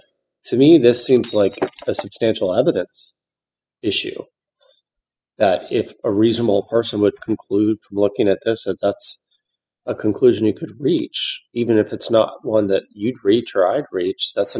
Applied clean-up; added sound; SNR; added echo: classical method spectral subtraction.